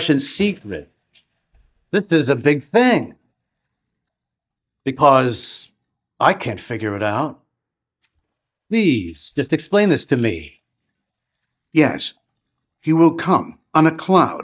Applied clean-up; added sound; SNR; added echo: neural mask model DeepFilterNet 3.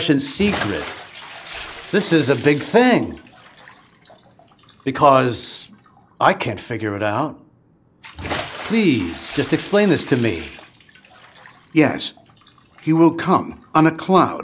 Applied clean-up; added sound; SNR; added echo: none; Bathtub (filling or washing) / Splash, splatter; 16 dB; none.